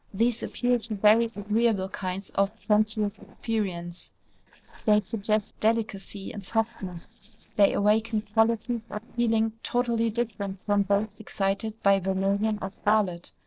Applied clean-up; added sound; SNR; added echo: neural separator model SepFormer DNS4.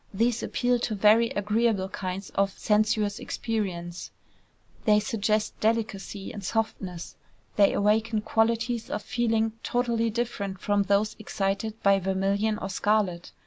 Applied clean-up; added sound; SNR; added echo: none; none; none; none.